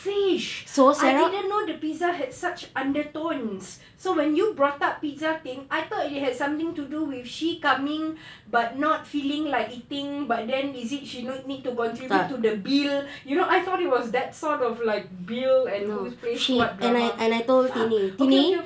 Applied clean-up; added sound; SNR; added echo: none; none; none; none.